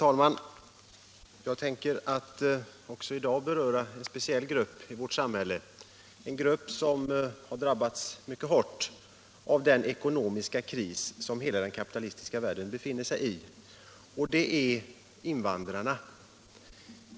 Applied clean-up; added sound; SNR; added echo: none; none; none; none.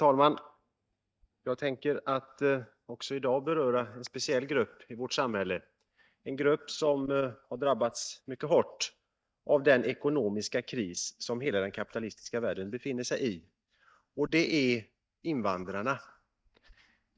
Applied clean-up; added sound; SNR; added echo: neural mask model DeepFilterNet 3.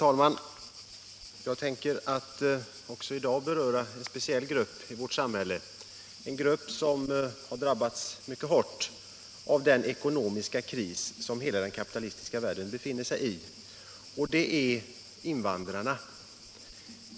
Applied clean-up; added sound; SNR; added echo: none; Cricket; 18 dB; none.